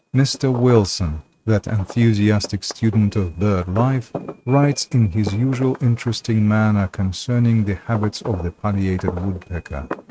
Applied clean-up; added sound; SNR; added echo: neural mask model RNNoise.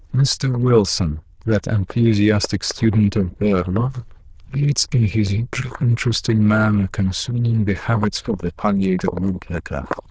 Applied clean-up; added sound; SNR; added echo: neural diffusion model UNIVERSE++.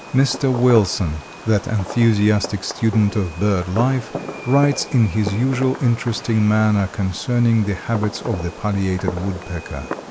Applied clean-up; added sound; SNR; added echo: none; Fireworks; 13 dB; none.